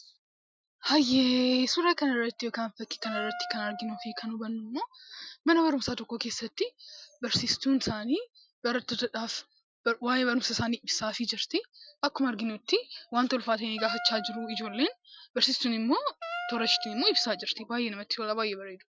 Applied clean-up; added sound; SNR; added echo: classical method Wiener filter.